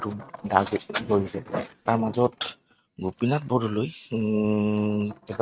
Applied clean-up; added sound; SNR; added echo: neural mask model RNNoise.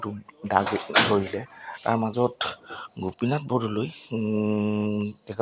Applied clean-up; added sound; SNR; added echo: none; none; none; none.